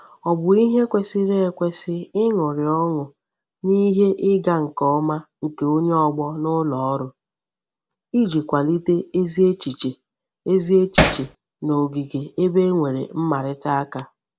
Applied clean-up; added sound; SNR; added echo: none; Hammer; -2 dB; none.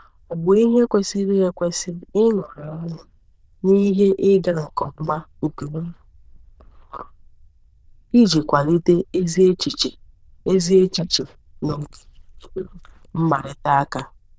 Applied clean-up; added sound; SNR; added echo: neural diffusion model UNIVERSE++.